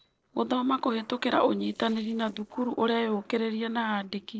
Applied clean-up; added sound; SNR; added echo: neural separator model SepFormer DNS4.